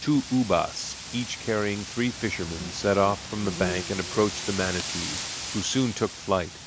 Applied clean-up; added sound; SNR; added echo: none; Insect + Wind; 9 dB; none.